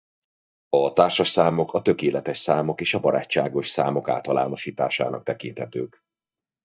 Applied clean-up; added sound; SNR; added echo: neural mask model DeepFilterNet 3.